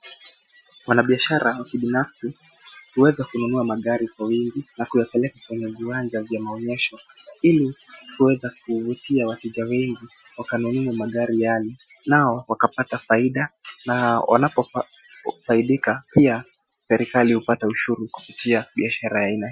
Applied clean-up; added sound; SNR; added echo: classical method Wiener filter.